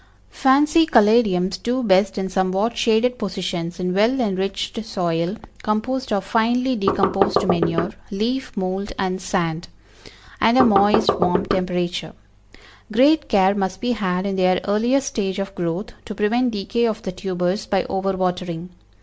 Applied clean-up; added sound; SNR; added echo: none; Knock; 0 dB; none.